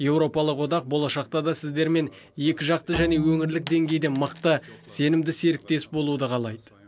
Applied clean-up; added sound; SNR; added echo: none; Coin (dropping) + Bowed string instrument; 15 dB; none.